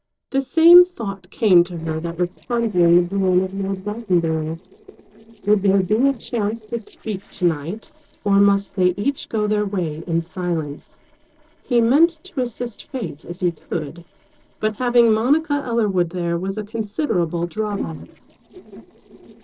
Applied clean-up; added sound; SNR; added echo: neural separator model SepFormer DNS4.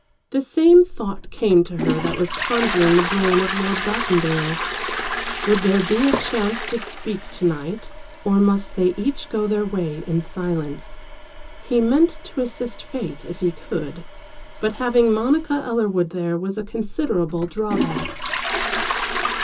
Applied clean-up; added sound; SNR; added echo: none; Toilet flush; 7 dB; reverberation time 0.2 s.